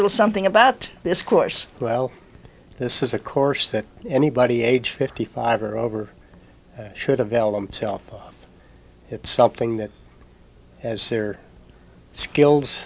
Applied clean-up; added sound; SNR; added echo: none; none; none; none.